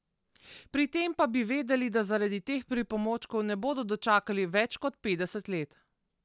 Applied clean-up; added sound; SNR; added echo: none; none; none; none.